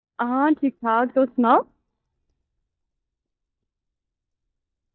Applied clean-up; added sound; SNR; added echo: neural mask model DeepFilterNet 3.